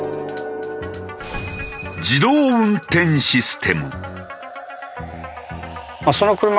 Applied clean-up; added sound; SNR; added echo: none; Doorbell; 10 dB; none.